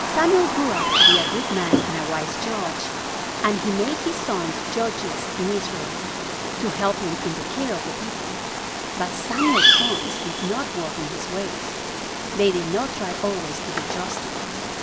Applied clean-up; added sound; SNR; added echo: none; Bird vocalization, bird call, bird song; -2 dB; none.